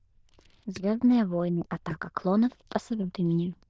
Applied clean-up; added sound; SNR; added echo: neural diffusion model UNIVERSE++.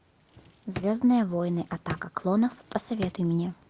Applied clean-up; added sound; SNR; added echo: none; Drawer open or close; 15 dB; none.